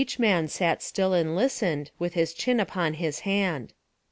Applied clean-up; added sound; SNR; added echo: none; none; none; none.